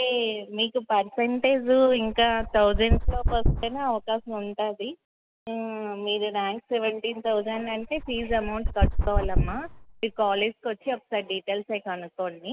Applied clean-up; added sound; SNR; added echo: none; Dog; 1 dB; none.